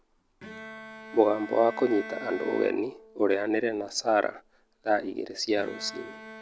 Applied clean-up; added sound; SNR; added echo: none; Bowed string instrument; 16 dB; none.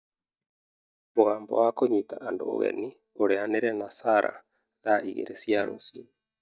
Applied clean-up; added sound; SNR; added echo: neural mask model DeepFilterNet 3.